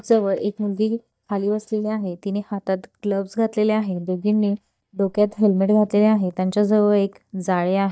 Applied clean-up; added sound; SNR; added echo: neural mask model DeepFilterNet 3.